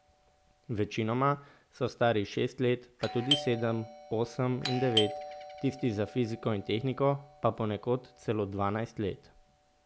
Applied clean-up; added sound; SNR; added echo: none; Doorbell; 9 dB; none.